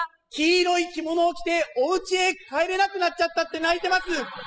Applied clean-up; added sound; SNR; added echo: classical method spectral subtraction.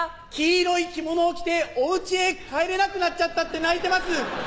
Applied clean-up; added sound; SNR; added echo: none; Chewing, mastication; 18 dB; none.